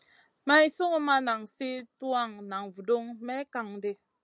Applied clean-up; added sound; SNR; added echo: none; none; none; none.